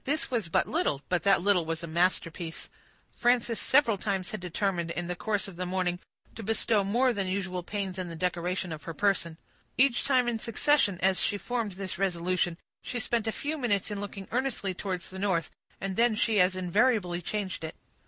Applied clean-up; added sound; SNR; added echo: none; none; none; none.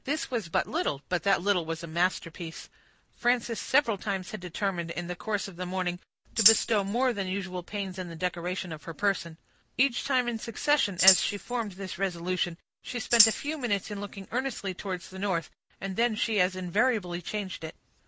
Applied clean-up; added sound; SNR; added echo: none; Tambourine; 0 dB; none.